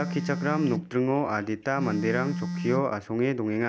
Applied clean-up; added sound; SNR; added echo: none; Telephone; 7 dB; none.